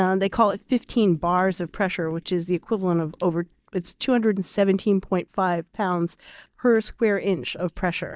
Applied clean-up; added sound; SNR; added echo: neural mask model DeepFilterNet 3.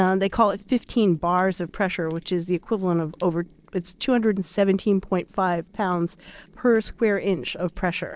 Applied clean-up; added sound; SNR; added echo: neural separator model SepFormer DNS4.